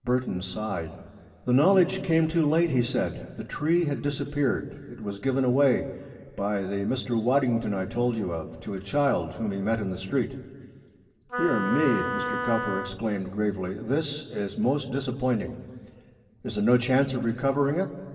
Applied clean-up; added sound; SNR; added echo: none; Wind instrument, woodwind instrument; 4 dB; reverberation time 2.0 s.